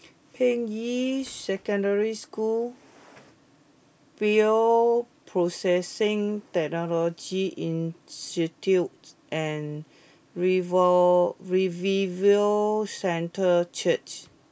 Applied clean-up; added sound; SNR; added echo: none; none; none; none.